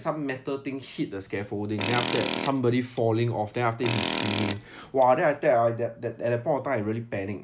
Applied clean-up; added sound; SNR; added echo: none; Tools; 5 dB; none.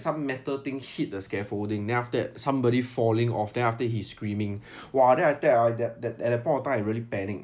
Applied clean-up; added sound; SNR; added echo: none; none; none; none.